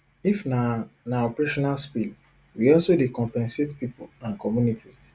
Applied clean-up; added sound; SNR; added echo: none; none; none; none.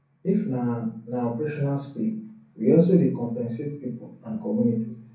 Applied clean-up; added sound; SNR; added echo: none; none; none; reverberation time 0.6 s.